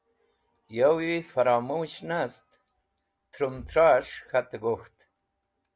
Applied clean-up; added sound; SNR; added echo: none; none; none; none.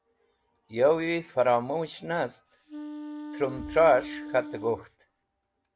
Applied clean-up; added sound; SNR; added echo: none; Wind instrument, woodwind instrument; 12 dB; none.